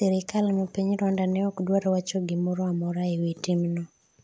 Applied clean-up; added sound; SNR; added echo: none; none; none; none.